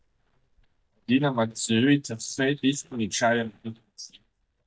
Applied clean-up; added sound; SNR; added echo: neural mask model DeepFilterNet 3.